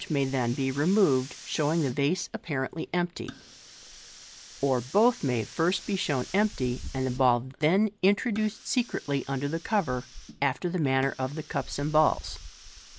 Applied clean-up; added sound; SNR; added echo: none; Hiss; 17 dB; none.